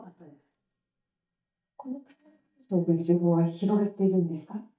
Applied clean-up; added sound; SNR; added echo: neural mask model DeepFilterNet 3.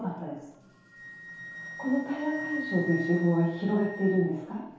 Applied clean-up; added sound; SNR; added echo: none; Wind instrument, woodwind instrument; 12 dB; reverberation time 0.8 s.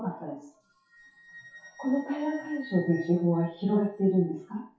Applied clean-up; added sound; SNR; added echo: classical method WPE with log-MMSE.